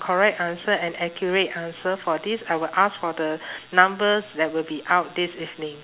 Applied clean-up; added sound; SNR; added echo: none; none; none; none.